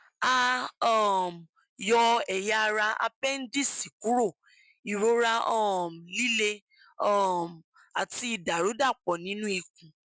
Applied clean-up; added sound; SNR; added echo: none; none; none; none.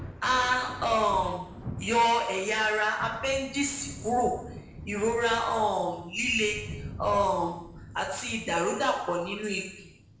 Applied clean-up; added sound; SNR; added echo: none; Thunder; 14 dB; reverberation time 0.8 s.